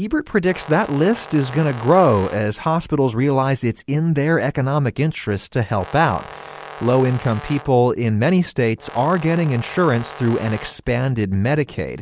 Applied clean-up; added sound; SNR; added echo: none; Brass instrument; 17 dB; none.